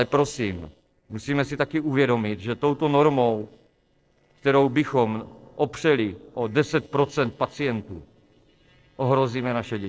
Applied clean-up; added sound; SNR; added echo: neural separator model SepFormer DNS4.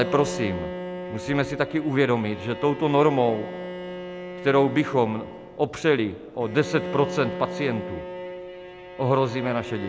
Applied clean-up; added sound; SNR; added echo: none; Bowed string instrument; 10 dB; none.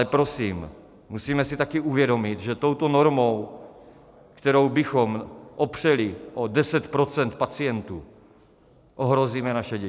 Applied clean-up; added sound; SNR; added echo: none; none; none; none.